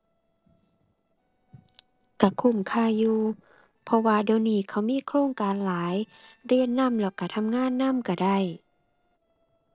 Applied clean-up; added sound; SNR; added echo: neural separator model SepFormer DNS4.